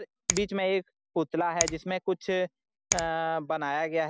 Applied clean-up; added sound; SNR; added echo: none; Finger snapping; 7 dB; none.